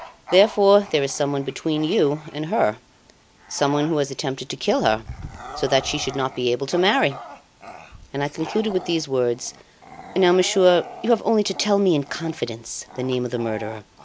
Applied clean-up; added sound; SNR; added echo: none; Bark / Growling; 18 dB; none.